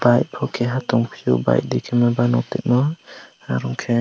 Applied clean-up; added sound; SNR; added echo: none; none; none; none.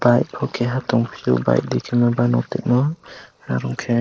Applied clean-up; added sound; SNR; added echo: neural mask model Resemble Enhance denoiser.